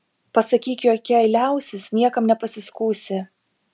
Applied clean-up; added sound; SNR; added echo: none; none; none; none.